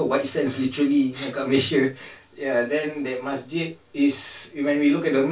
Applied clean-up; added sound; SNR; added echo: none; none; none; reverberation time 0.1 s.